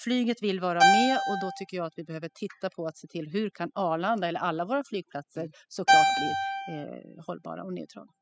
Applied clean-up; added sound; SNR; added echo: classical method spectral subtraction.